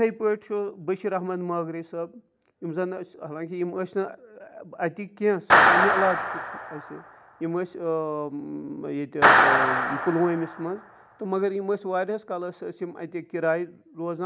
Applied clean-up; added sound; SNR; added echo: none; Clapping; -4 dB; none.